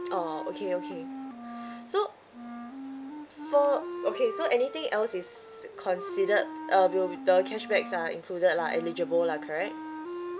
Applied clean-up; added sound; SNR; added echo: none; Wind instrument, woodwind instrument; 10 dB; none.